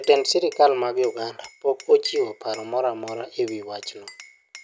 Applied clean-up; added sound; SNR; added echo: none; Glass; 18 dB; none.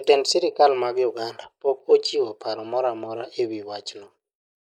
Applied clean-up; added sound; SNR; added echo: neural mask model Resemble Enhance denoiser.